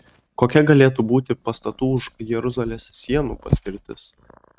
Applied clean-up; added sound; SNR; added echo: neural mask model RNNoise.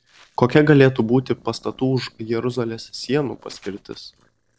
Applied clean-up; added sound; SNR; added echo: neural separator model SepFormer DNS4.